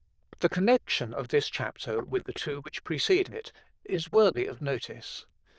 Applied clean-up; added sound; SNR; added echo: neural diffusion model UNIVERSE++.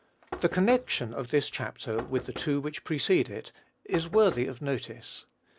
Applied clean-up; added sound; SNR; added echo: none; Knock; 15 dB; none.